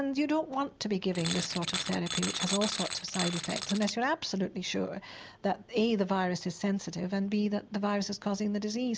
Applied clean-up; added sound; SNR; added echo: none; Tools; 5 dB; none.